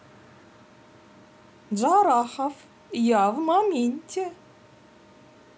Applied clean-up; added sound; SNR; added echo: none; none; none; none.